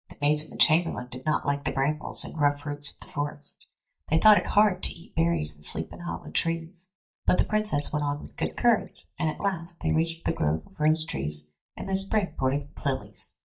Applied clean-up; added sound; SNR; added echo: neural mask model DeepFilterNet 3.